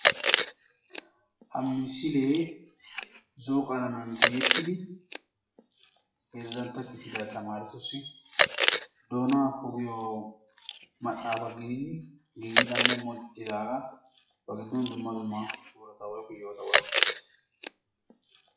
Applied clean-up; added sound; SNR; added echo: classical method WPE with log-MMSE.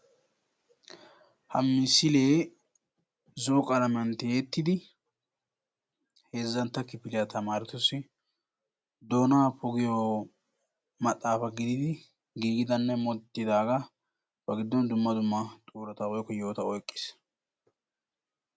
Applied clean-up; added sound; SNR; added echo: none; none; none; none.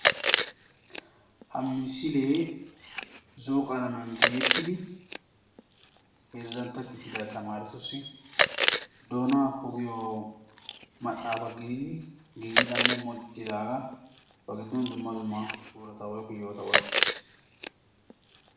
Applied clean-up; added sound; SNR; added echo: none; Chewing, mastication; -2 dB; reverberation time 0.8 s.